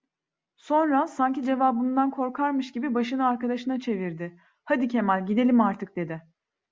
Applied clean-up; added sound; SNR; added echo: none; none; none; none.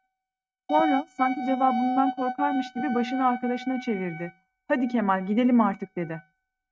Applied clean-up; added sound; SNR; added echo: neural mask model RNNoise.